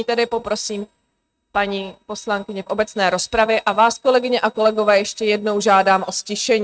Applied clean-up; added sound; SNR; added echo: neural mask model RNNoise.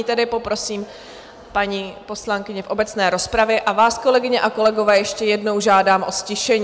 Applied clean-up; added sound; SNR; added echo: none; none; none; none.